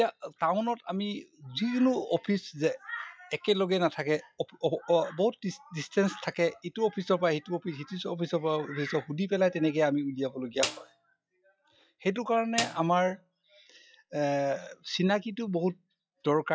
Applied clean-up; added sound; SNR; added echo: classical method log-MMSE.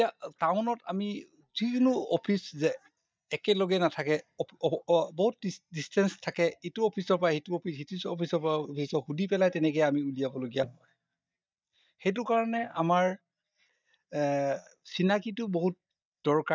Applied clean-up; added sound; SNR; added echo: neural mask model DeepFilterNet 3.